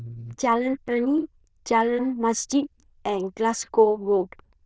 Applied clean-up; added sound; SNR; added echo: neural diffusion model UNIVERSE++.